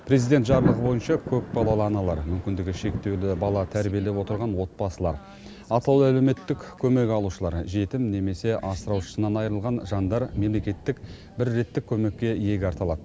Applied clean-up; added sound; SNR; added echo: none; Thunder; 11 dB; none.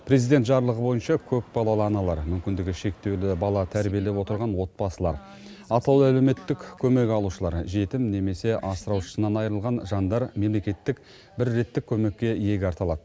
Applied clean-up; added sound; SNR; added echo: none; none; none; none.